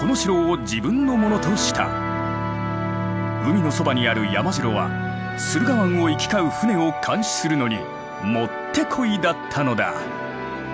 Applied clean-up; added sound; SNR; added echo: none; Brass instrument; 14 dB; none.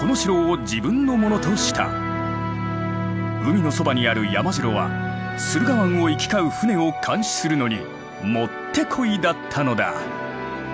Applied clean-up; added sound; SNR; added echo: none; none; none; none.